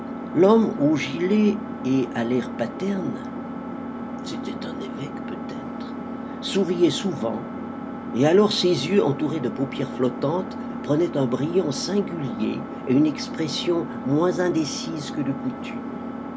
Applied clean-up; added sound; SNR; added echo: none; Engine; 8 dB; none.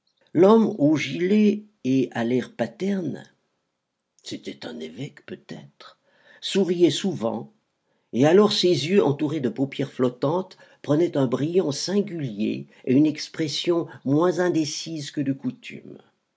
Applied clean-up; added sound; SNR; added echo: none; none; none; none.